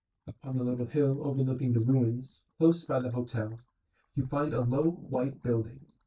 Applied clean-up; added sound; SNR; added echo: neural mask model DeepFilterNet 3.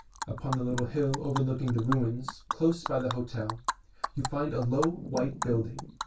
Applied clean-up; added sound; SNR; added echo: none; Animal; 8 dB; reverberation time 0.2 s.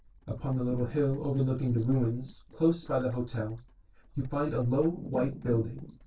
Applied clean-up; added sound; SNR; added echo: neural separator model SepFormer DNS4.